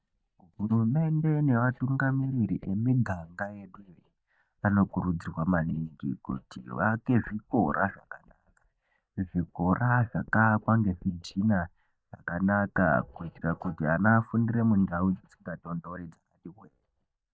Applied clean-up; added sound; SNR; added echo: neural mask model DeepFilterNet 3.